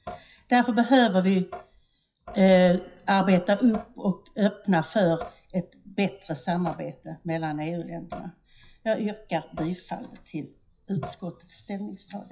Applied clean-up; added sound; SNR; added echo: classical method WPE with log-MMSE.